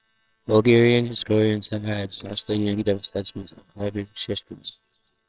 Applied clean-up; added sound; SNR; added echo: neural separator model SepFormer WHAMR!.